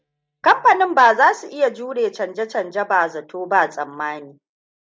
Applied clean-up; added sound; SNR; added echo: neural mask model DeepFilterNet 3.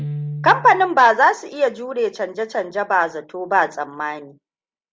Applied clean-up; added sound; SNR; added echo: none; Guitar; 16 dB; none.